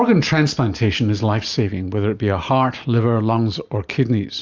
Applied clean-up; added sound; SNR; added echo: none; none; none; none.